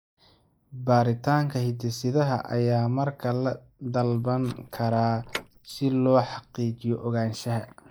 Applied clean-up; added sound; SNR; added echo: neural mask model Resemble Enhance denoiser.